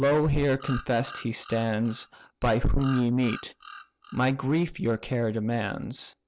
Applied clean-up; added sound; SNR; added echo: none; Bird vocalization, bird call, bird song; 17 dB; none.